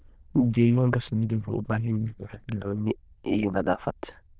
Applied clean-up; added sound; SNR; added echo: neural diffusion model UNIVERSE++.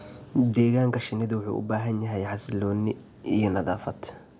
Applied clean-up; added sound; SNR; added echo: none; none; none; none.